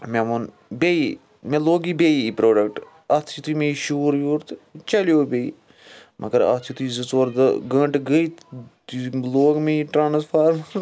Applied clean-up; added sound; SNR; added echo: none; none; none; none.